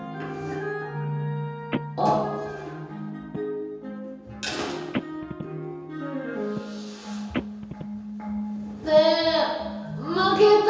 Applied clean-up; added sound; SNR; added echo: none; Telephone; 12 dB; reverberation time 1.2 s.